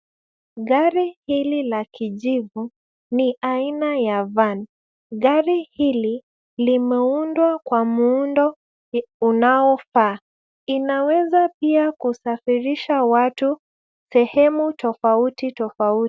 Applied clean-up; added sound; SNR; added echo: none; none; none; none.